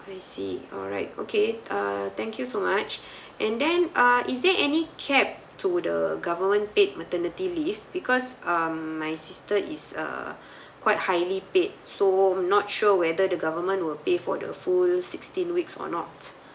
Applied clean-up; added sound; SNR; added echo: none; none; none; none.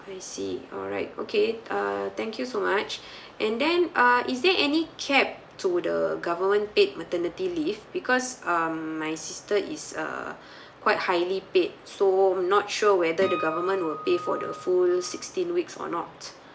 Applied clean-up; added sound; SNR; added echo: none; Acoustic guitar; 10 dB; none.